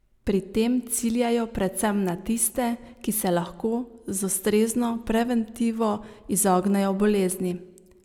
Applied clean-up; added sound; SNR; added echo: none; none; none; none.